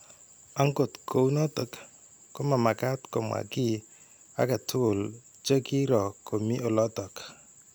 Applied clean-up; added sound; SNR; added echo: none; none; none; none.